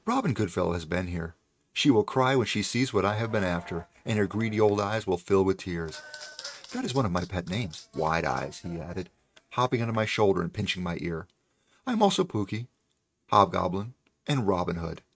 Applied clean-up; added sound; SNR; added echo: neural mask model RNNoise.